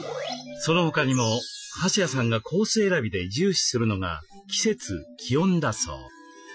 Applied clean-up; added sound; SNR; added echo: classical method Wiener filter.